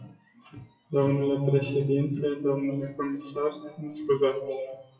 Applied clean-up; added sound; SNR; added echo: classical method WPE with log-MMSE.